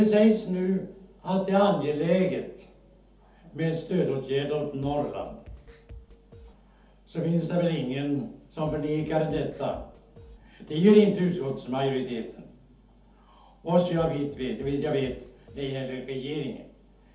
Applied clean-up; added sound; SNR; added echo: none; Drum kit; 20 dB; reverberation time 0.6 s.